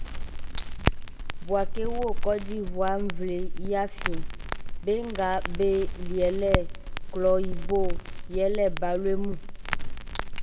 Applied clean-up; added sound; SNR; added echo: none; Crackle; -2 dB; reverberation time 0.9 s.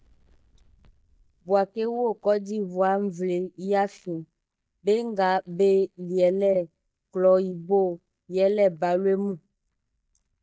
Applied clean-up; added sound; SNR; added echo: neural mask model DeepFilterNet 3.